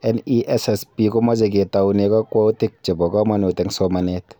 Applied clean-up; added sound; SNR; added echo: none; none; none; none.